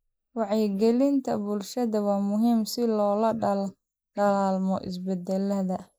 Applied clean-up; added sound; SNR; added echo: neural mask model Resemble Enhance denoiser.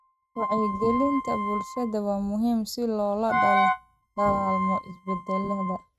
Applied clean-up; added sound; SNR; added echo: neural mask model RNNoise.